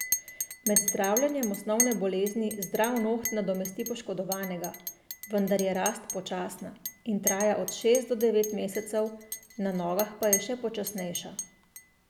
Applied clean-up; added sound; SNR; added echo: none; Chink, clink; 6 dB; none.